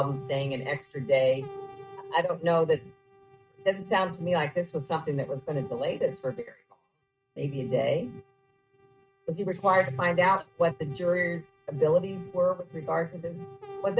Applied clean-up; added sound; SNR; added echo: neural mask model RNNoise.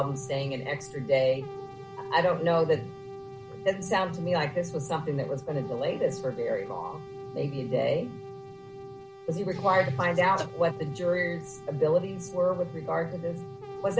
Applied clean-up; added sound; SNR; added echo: none; Brass instrument; 14 dB; none.